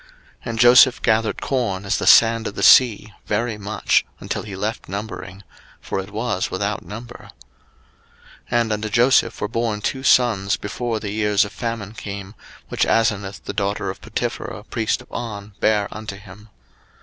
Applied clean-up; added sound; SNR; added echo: none; none; none; none.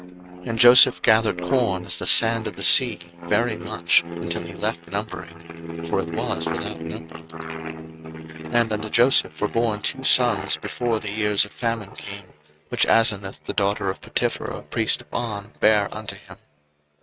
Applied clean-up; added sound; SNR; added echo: neural mask model RNNoise.